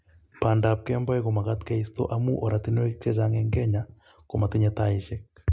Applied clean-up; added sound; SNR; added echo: none; none; none; none.